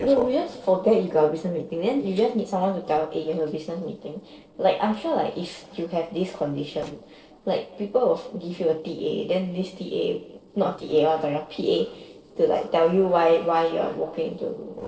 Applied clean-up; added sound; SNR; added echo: neural separator model SepFormer DNS4.